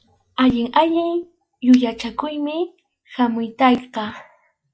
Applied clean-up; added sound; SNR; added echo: classical method log-MMSE.